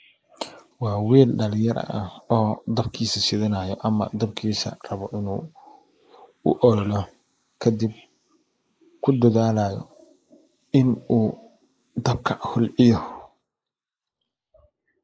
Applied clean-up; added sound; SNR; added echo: neural mask model Resemble Enhance denoiser.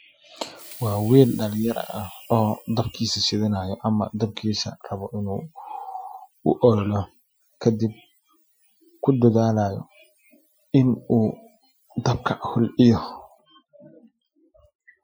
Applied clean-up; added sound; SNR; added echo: classical method Wiener filter.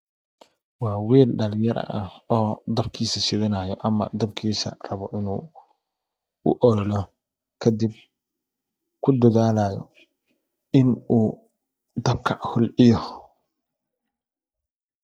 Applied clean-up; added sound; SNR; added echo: neural mask model DeepFilterNet 3.